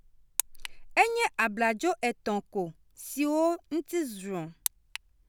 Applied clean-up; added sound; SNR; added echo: none; none; none; none.